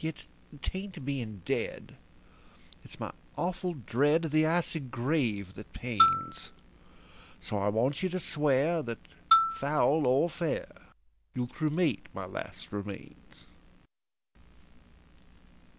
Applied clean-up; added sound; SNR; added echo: none; Marimba, xylophone; -3 dB; none.